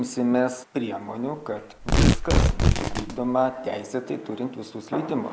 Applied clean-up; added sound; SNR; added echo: none; Tearing; -4 dB; none.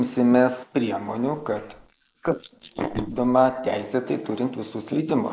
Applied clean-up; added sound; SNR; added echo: neural mask model Resemble Enhance denoiser.